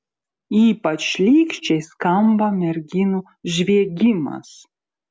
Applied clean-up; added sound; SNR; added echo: none; none; none; none.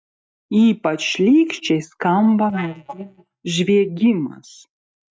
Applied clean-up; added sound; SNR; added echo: neural mask model DeepFilterNet 3.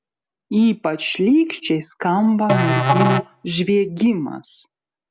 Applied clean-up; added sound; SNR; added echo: none; Musical instrument; 2 dB; none.